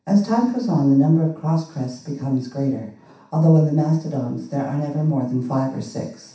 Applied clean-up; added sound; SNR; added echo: none; none; none; reverberation time 0.7 s.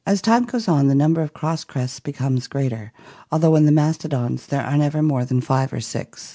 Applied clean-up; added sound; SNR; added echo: none; none; none; none.